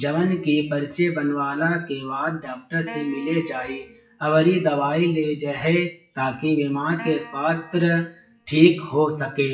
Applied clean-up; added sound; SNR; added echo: classical method WPE with log-MMSE.